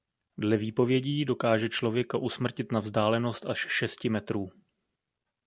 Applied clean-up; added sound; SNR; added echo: none; none; none; none.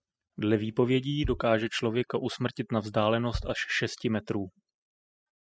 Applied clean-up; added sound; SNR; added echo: classical method spectral subtraction.